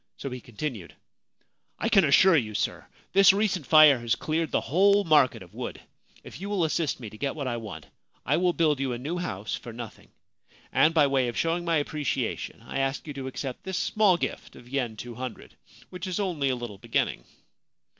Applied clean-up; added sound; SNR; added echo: none; none; none; none.